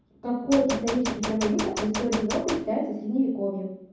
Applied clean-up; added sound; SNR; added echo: none; Gunshot, gunfire; 6 dB; reverberation time 0.9 s.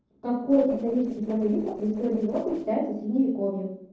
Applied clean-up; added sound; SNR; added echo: neural separator model SepFormer DNS4.